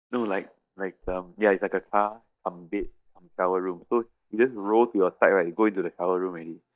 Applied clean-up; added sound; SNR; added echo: neural mask model DeepFilterNet 3.